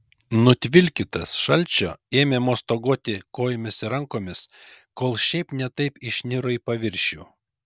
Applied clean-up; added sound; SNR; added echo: none; none; none; none.